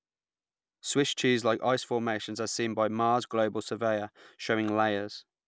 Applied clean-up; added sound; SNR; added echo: none; none; none; none.